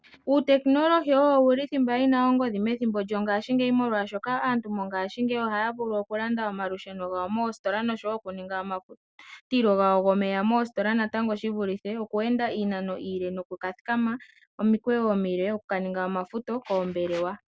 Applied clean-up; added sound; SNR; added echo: none; none; none; none.